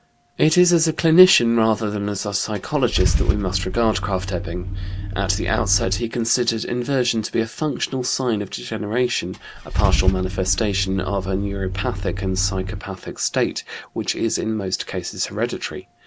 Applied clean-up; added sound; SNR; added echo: none; Idling / Engine starting / Car; 5 dB; none.